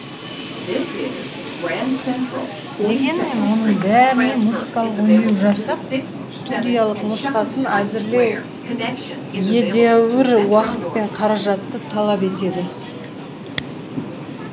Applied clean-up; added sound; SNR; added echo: none; Subway, metro, underground; 6 dB; none.